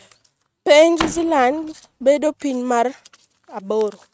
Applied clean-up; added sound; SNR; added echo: neural mask model RNNoise.